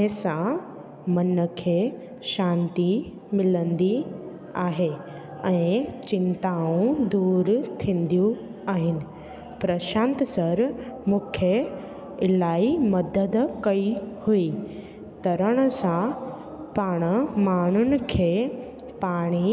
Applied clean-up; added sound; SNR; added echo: none; none; none; none.